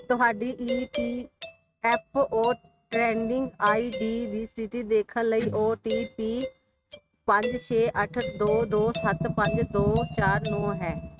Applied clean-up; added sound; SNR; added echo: neural mask model RNNoise.